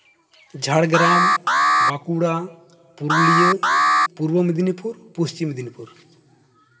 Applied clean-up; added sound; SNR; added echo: none; Alarm; -5 dB; reverberation time 2.7 s.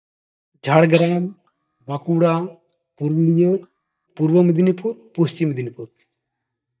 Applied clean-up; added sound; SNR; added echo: neural mask model DeepFilterNet 3.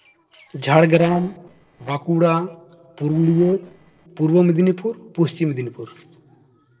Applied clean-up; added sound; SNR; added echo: neural separator model SepFormer DNS4.